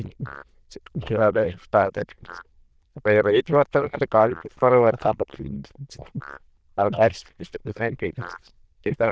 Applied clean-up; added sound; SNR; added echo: neural diffusion model UNIVERSE++.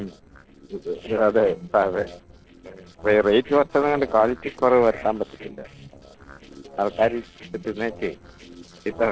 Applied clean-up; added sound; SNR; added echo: neural separator model SepFormer DNS4.